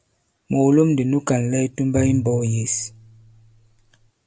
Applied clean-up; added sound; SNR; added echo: none; Bowed string instrument; 11 dB; none.